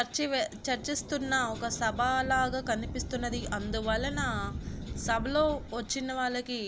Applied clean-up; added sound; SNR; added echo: none; Thunder / Rain; 8 dB; none.